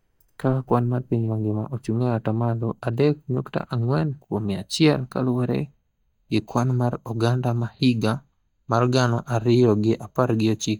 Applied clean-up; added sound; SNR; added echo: neural mask model DeepFilterNet 3.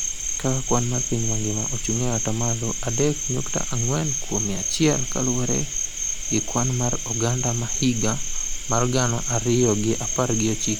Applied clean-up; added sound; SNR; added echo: none; Cricket; 2 dB; none.